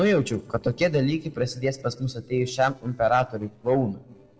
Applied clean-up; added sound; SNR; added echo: neural separator model SepFormer DNS4.